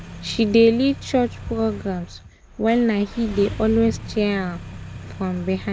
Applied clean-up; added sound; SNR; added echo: none; Engine starting; 13 dB; none.